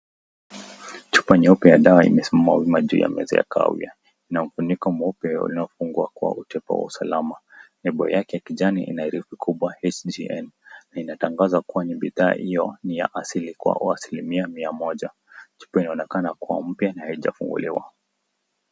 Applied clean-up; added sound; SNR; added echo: none; none; none; none.